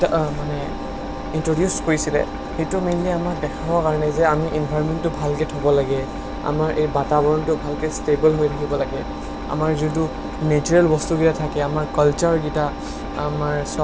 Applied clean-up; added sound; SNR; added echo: none; Engine; 7 dB; none.